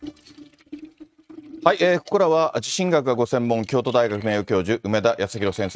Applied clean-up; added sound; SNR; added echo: neural mask model RNNoise.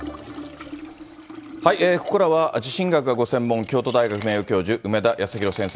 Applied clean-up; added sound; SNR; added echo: none; Liquid; 18 dB; none.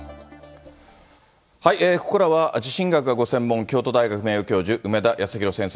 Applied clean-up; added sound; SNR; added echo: none; none; none; none.